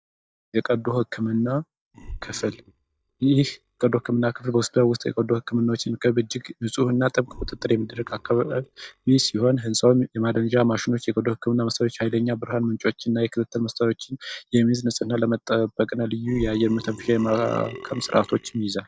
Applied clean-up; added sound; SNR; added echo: neural mask model DeepFilterNet 3.